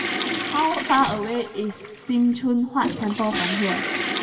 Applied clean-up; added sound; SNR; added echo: none; Toilet flush / Water; 4 dB; reverberation time 2.0 s.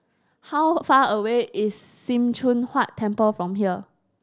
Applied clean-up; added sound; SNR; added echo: none; none; none; none.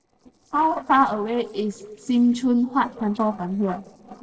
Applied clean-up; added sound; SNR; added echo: neural separator model SepFormer DNS4.